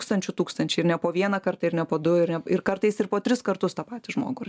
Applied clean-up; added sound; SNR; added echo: none; none; none; none.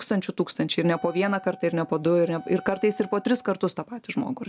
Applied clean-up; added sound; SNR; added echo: none; Wind instrument, woodwind instrument; 20 dB; none.